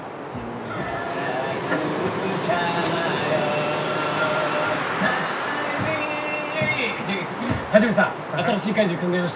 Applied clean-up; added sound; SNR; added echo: none; Wind; 3 dB; reverberation time 0.4 s.